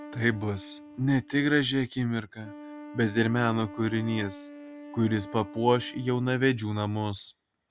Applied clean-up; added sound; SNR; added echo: none; Wind instrument, woodwind instrument; 17 dB; none.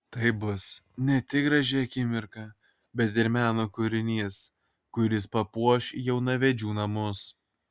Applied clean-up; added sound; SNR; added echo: none; none; none; none.